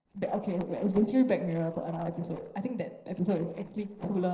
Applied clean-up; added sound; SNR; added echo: neural separator model SepFormer DNS4.